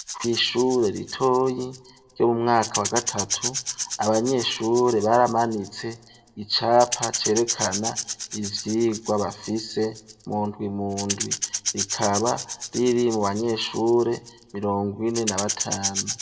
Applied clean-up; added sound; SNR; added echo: none; Rattle / Rattle (instrument); 8 dB; reverberation time 0.7 s.